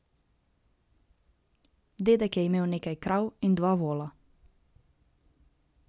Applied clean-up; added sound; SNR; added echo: none; none; none; none.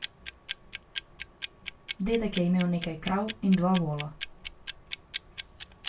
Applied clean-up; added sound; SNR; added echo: none; Clock; 11 dB; reverberation time 0.2 s.